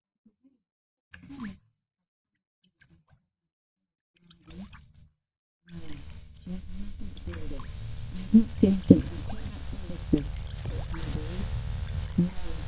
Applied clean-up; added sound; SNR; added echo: neural mask model DeepFilterNet 3.